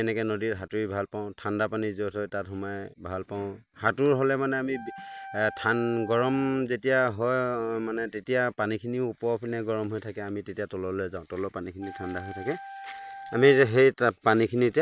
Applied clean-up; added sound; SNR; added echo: none; Wind instrument, woodwind instrument; 17 dB; none.